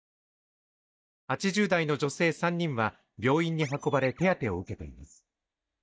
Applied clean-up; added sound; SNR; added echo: neural mask model DeepFilterNet 3.